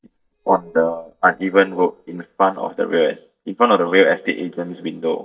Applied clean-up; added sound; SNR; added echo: neural mask model DeepFilterNet 3.